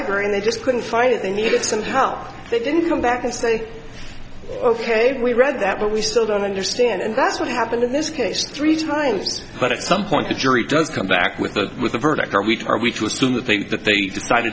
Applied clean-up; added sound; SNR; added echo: none; none; none; none.